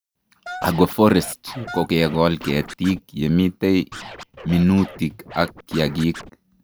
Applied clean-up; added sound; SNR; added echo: none; Scratching (performance technique) + Wind instrument, woodwind instrument; 16 dB; none.